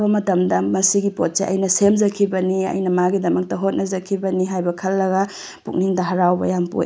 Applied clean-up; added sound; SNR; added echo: none; none; none; none.